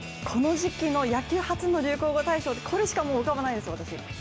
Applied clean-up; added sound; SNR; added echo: none; none; none; none.